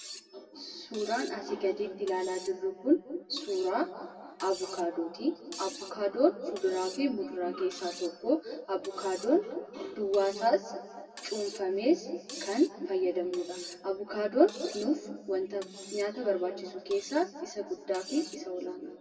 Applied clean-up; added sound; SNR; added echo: none; Cutlery, silverware; 18 dB; reverberation time 1.8 s.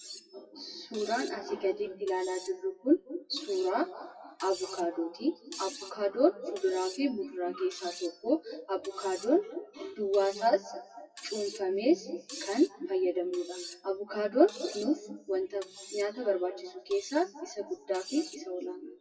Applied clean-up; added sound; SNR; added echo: classical method WPE with log-MMSE.